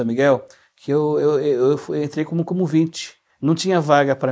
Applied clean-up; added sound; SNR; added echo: neural mask model Resemble Enhance denoiser.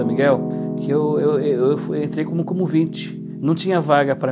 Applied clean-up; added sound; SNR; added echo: none; Piano; 7 dB; none.